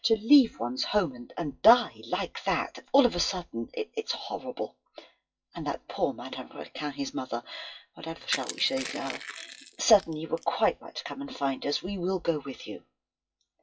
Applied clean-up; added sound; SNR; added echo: classical method WPE with log-MMSE.